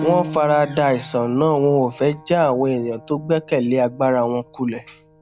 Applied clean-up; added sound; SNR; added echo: none; Piano; 16 dB; none.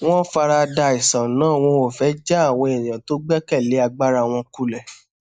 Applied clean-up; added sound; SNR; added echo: neural mask model Resemble Enhance denoiser.